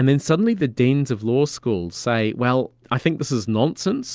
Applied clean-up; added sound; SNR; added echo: none; none; none; none.